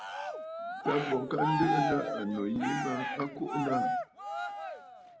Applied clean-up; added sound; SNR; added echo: none; Cheering; 1 dB; none.